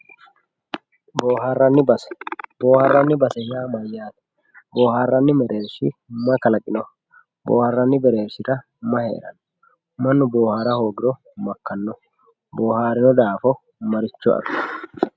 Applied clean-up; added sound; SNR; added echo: none; none; none; none.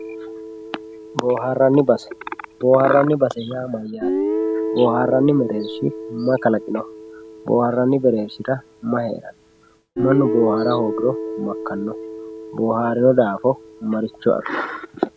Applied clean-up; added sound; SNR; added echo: none; Guitar; 8 dB; none.